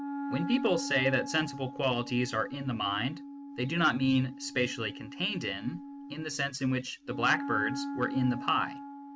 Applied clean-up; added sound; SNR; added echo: none; Wind instrument, woodwind instrument; 9 dB; none.